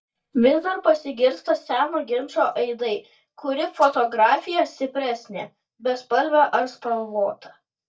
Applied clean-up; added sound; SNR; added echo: neural mask model DeepFilterNet 3.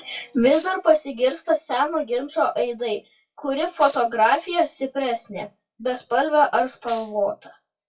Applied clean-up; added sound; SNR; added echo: classical method WPE with log-MMSE.